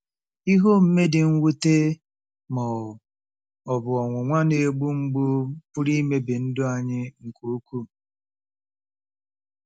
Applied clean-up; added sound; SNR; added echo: none; none; none; none.